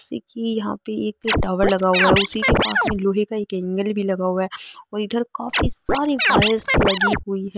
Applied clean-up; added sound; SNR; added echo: none; Scratching (performance technique); -4 dB; none.